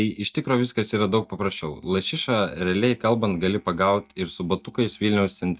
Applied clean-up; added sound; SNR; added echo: neural mask model DeepFilterNet 3.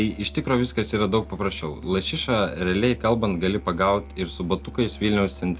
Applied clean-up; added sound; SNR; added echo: none; Musical instrument; 16 dB; none.